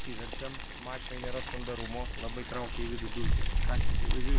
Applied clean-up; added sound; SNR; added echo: none; Boiling; 12 dB; none.